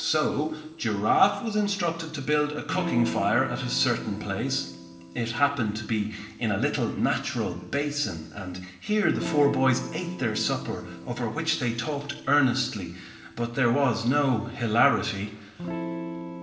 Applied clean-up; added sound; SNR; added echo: none; Electric guitar / Strum; 13 dB; reverberation time 2.0 s.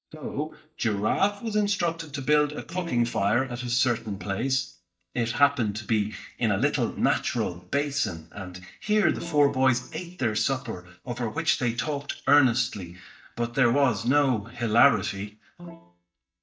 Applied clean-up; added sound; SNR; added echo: neural mask model DeepFilterNet 3.